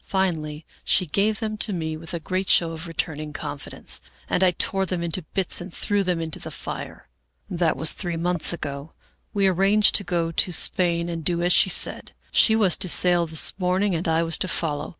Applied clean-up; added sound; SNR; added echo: none; none; none; none.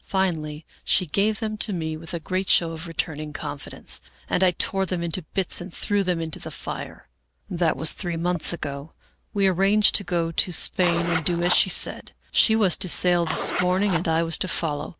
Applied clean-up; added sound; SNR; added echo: none; Zipper (clothing); 4 dB; none.